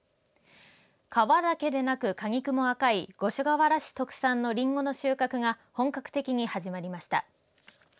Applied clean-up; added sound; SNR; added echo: none; none; none; none.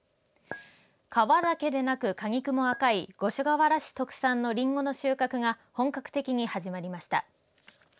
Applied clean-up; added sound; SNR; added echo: none; Chink, clink; 16 dB; none.